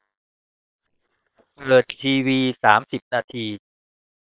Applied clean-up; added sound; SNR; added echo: neural separator model SepFormer WHAM!.